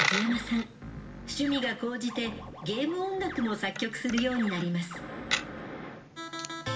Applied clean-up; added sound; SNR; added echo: none; Coin (dropping); 6 dB; reverberation time 0.7 s.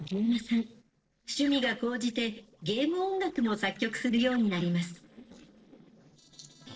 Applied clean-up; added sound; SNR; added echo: neural separator model SepFormer DNS4.